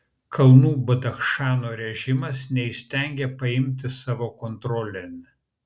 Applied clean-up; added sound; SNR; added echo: none; none; none; none.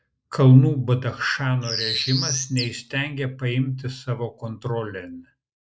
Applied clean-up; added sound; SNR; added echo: neural mask model Resemble Enhance denoiser.